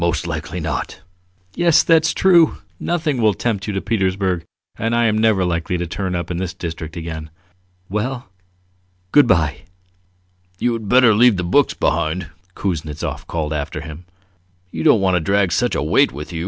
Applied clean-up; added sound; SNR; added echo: none; none; none; none.